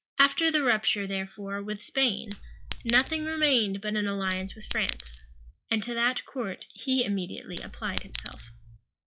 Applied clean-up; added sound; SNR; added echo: classical method log-MMSE.